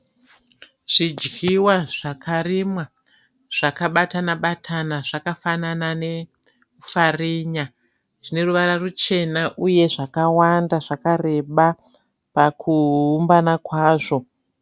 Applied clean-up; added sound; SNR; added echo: none; none; none; none.